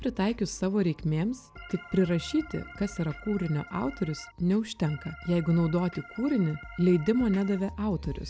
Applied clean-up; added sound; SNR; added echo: none; Organ; 18 dB; none.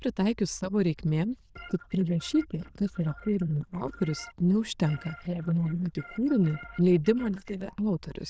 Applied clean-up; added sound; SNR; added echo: neural diffusion model UNIVERSE++.